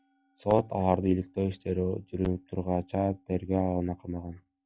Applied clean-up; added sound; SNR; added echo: classical method log-MMSE.